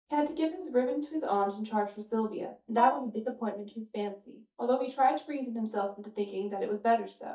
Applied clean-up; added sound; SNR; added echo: neural mask model DeepFilterNet 3.